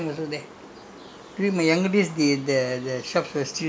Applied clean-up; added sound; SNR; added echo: none; none; none; none.